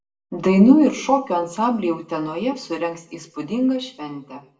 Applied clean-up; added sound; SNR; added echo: none; none; none; reverberation time 0.5 s.